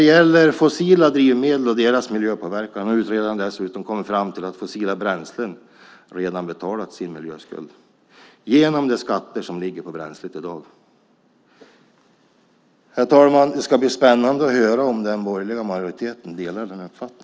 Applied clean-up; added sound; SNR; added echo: none; none; none; none.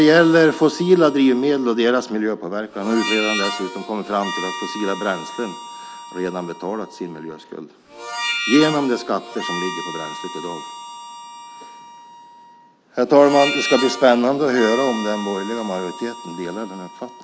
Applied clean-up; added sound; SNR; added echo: none; Harmonica; 10 dB; none.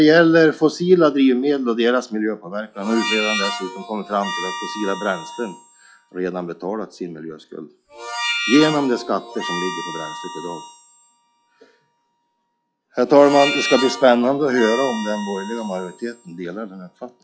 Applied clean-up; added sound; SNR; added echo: classical method log-MMSE.